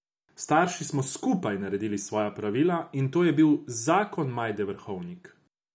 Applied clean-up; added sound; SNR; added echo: none; none; none; none.